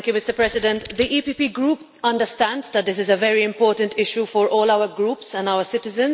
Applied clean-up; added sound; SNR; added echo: none; Scissors; 20 dB; none.